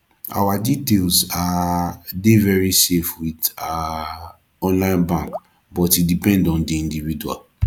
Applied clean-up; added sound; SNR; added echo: none; Raindrop / Drip; 16 dB; none.